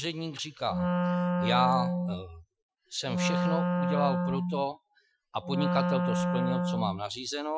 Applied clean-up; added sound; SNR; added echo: classical method Wiener filter.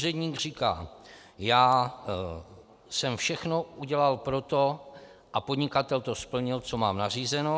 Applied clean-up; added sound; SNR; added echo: none; none; none; none.